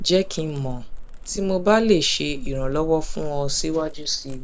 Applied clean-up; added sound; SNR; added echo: none; Crackle; 6 dB; none.